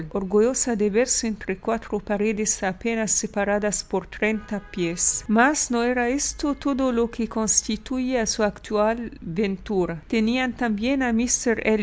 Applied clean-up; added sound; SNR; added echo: none; none; none; none.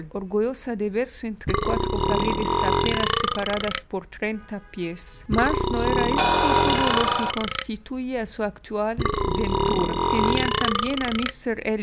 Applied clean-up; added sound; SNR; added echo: none; Burping, eructation + Crash cymbal; -4 dB; none.